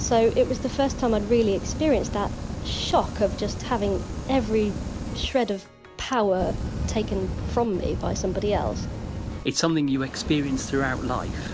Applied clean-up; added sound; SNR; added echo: none; Fire; 6 dB; none.